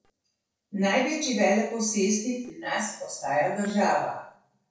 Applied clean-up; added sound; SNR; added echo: neural separator model SepFormer DNS4.